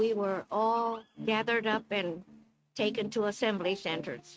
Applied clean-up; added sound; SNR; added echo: neural mask model RNNoise.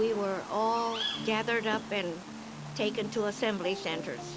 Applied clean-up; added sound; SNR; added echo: none; Bird vocalization, bird call, bird song; 11 dB; none.